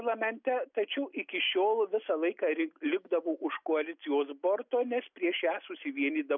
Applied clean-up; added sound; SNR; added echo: none; none; none; none.